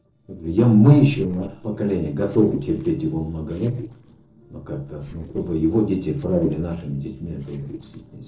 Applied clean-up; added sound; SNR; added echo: neural separator model SepFormer DNS4.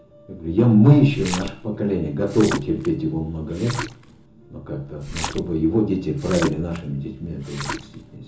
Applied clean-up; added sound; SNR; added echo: none; Splash, splatter; 12 dB; reverberation time 0.7 s.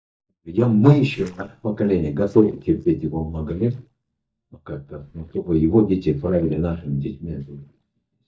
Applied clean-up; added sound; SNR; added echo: neural mask model DeepFilterNet 3.